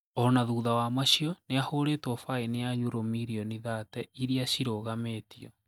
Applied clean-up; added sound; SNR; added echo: neural mask model DeepFilterNet 3.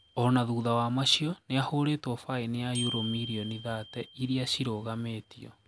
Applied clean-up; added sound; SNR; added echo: none; Glockenspiel; 15 dB; none.